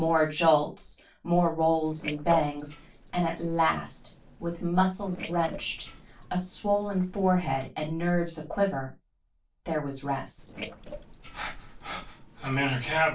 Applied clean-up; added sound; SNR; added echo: neural separator model SepFormer DNS4.